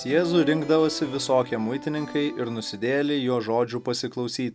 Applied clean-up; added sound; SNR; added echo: none; none; none; none.